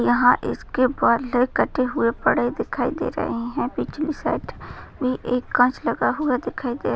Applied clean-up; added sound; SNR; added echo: none; none; none; none.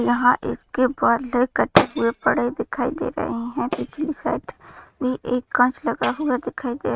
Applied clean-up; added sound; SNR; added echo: neural mask model RNNoise.